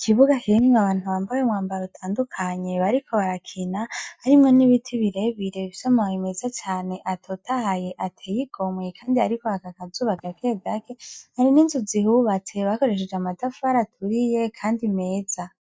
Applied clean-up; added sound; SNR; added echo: neural mask model DeepFilterNet 3.